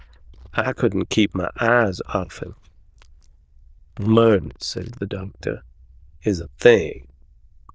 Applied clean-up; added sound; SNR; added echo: neural diffusion model UNIVERSE++.